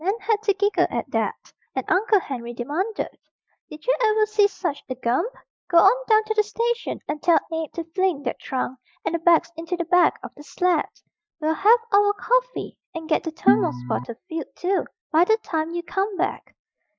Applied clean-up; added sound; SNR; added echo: classical method Wiener filter.